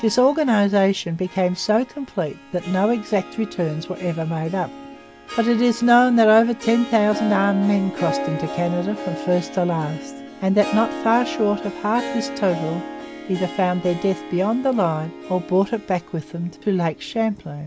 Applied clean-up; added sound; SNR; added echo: none; Harp; 12 dB; none.